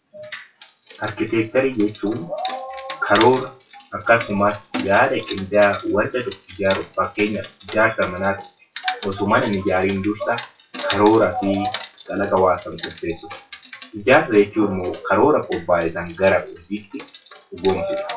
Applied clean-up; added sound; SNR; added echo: classical method WPE with log-MMSE.